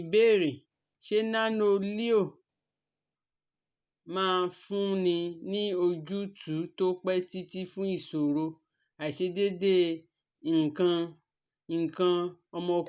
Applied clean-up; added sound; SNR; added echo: none; none; none; none.